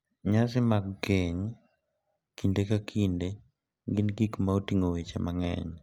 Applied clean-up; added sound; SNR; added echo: none; none; none; none.